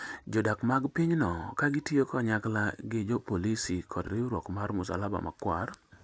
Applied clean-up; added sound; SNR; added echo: none; none; none; none.